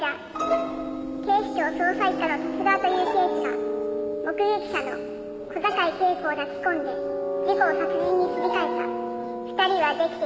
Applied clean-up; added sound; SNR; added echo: none; none; none; none.